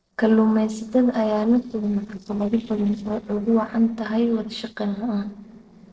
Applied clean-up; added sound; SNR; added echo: neural separator model SepFormer DNS4.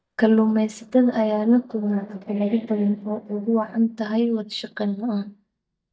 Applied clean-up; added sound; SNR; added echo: neural mask model DeepFilterNet 3.